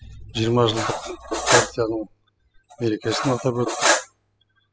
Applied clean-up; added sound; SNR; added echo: classical method spectral subtraction.